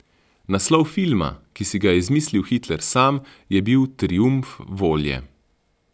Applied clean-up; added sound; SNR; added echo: none; none; none; none.